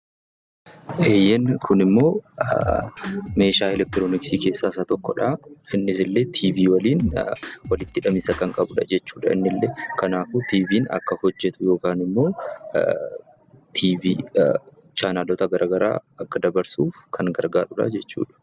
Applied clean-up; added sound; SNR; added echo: none; Drum kit; 12 dB; none.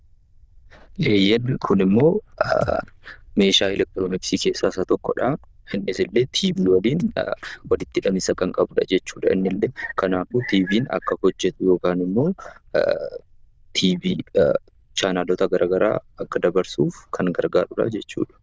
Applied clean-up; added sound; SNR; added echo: neural diffusion model UNIVERSE++.